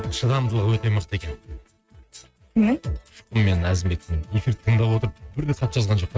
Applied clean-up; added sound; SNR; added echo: neural mask model RNNoise.